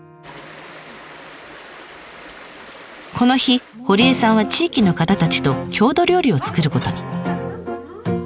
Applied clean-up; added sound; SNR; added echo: none; none; none; none.